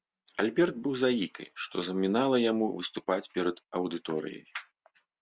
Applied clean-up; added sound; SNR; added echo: none; none; none; none.